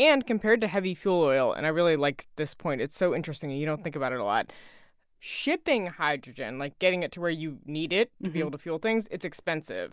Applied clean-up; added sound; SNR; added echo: none; none; none; none.